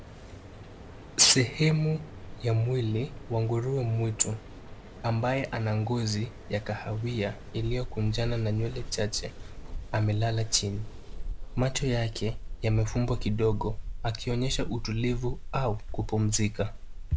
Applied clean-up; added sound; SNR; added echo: none; Mechanical fan; 8 dB; none.